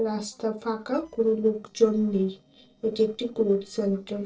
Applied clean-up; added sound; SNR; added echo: neural separator model SepFormer DNS4.